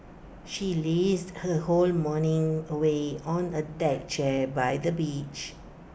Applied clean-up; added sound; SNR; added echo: none; none; none; none.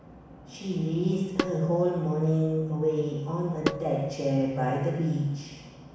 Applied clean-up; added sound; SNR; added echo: none; Tabla; 7 dB; reverberation time 1.1 s.